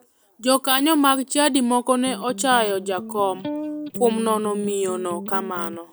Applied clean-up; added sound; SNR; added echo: none; Electric guitar; 11 dB; none.